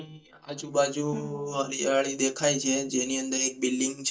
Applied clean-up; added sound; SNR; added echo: neural mask model DeepFilterNet 3.